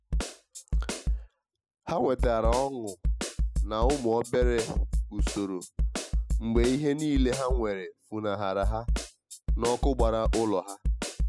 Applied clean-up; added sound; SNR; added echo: classical method spectral subtraction.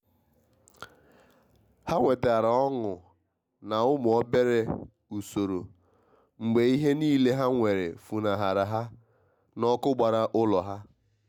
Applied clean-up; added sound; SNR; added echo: none; none; none; none.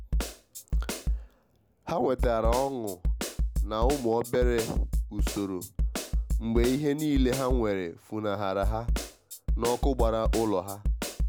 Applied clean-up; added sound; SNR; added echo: none; Snare drum; 0 dB; none.